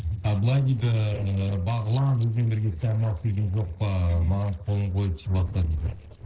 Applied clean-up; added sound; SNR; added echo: neural separator model SepFormer DNS4.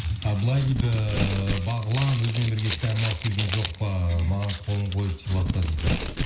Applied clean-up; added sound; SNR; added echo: none; Crumpling, crinkling; 7 dB; reverberation time 0.5 s.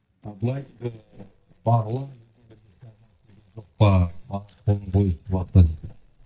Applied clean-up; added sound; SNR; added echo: neural mask model DeepFilterNet 3.